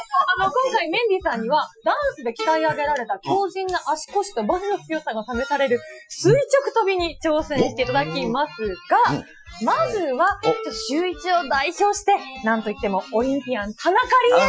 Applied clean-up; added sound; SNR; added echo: classical method Wiener filter.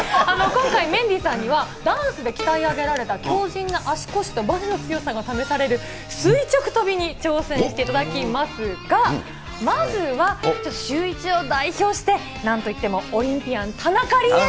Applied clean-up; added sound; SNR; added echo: none; Buzz + Plucked string instrument; 15 dB; none.